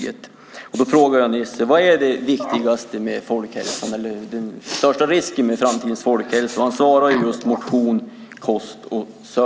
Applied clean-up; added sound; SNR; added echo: none; Respiratory sounds; 17 dB; none.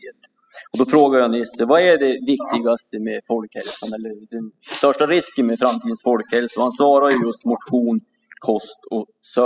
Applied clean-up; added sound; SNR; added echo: classical method spectral subtraction.